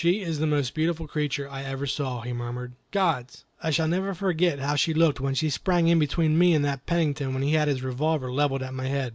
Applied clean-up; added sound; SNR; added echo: none; none; none; none.